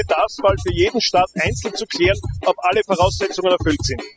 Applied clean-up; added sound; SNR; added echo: classical method spectral subtraction.